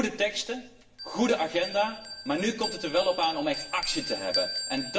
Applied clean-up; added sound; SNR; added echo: none; Bell; 9 dB; reverberation time 0.7 s.